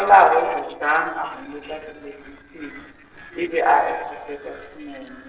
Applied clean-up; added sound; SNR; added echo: neural separator model SepFormer DNS4.